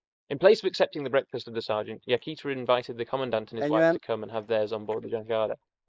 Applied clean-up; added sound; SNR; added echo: neural mask model Resemble Enhance denoiser.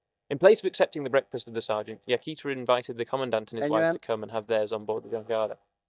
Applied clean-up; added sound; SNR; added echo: neural mask model DeepFilterNet 3.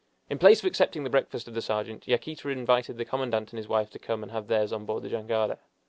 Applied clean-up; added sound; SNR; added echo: none; none; none; none.